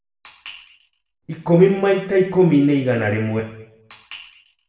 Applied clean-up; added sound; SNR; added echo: none; none; none; reverberation time 0.7 s.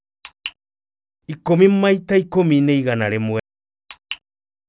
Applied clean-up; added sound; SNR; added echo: none; none; none; none.